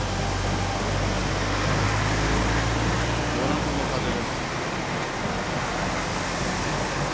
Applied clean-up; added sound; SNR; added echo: none; Rain; -4 dB; none.